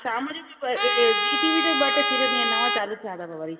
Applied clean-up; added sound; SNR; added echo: none; Trumpet; -3 dB; reverberation time 2.6 s.